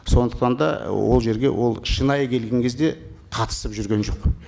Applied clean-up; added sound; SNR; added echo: none; none; none; none.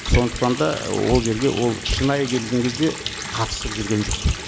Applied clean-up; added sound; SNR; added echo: none; Water tap, faucet; 9 dB; none.